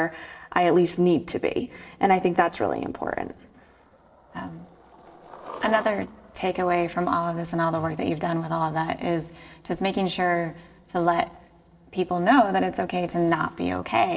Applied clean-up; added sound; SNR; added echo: neural separator model SepFormer DNS4.